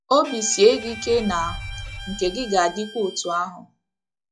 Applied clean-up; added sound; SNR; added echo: classical method log-MMSE.